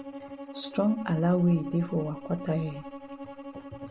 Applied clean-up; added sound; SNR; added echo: none; Bowed string instrument; 12 dB; none.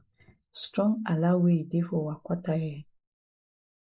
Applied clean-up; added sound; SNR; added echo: neural mask model Resemble Enhance denoiser.